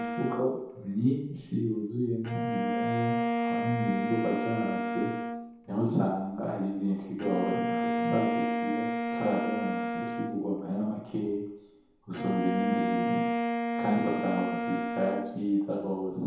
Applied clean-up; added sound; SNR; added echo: none; Bowed string instrument; 1 dB; reverberation time 0.8 s.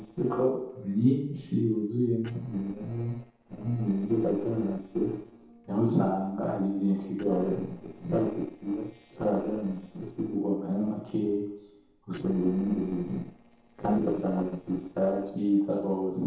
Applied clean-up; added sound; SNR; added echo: neural separator model SepFormer DNS4.